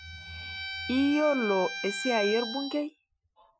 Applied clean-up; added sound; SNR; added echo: classical method Wiener filter.